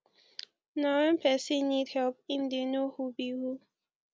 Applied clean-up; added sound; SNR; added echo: none; none; none; none.